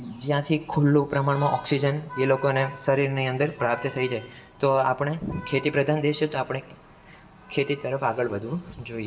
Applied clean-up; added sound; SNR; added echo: none; none; none; reverberation time 0.6 s.